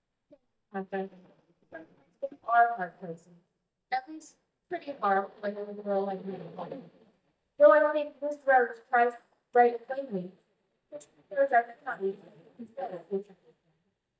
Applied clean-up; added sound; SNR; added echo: neural mask model DeepFilterNet 3.